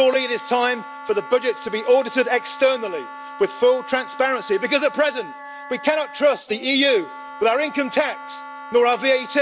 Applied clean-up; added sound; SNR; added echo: none; Wind instrument, woodwind instrument; 15 dB; none.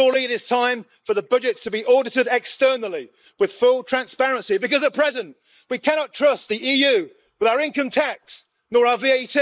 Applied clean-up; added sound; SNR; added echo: neural mask model Resemble Enhance denoiser.